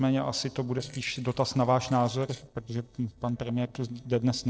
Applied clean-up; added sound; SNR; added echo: neural separator model SepFormer DNS4.